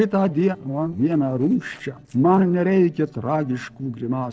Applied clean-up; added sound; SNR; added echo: neural separator model SepFormer DNS4.